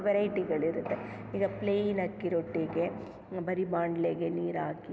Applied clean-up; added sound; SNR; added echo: none; none; none; none.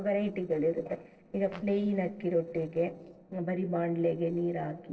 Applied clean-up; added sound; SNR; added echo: neural separator model SepFormer DNS4.